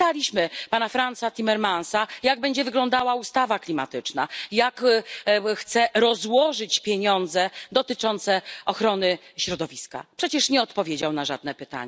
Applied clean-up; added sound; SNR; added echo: none; none; none; none.